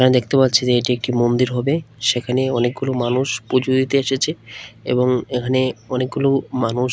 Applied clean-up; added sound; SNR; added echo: none; none; none; none.